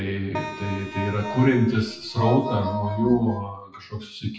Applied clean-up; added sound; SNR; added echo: classical method WPE with log-MMSE.